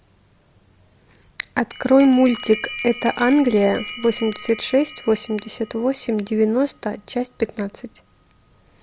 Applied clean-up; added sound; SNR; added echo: none; Bell; 17 dB; none.